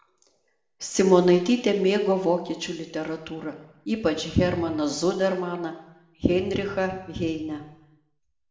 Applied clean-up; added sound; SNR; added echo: none; none; none; reverberation time 0.9 s.